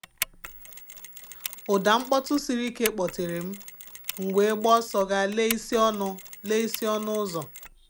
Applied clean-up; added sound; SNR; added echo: none; Mechanisms; 13 dB; none.